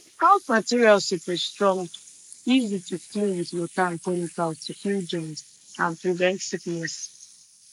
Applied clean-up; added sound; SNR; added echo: neural mask model Resemble Enhance denoiser.